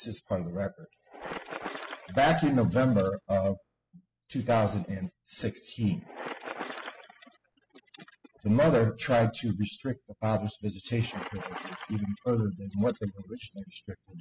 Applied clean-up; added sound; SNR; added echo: classical method spectral subtraction.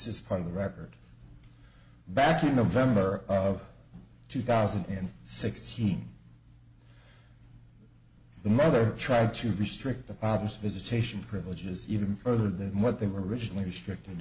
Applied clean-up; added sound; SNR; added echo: none; none; none; none.